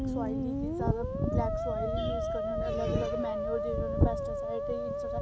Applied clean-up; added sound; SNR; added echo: none; Musical instrument; 1 dB; none.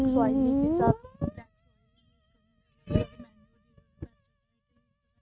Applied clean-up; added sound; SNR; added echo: neural mask model RNNoise.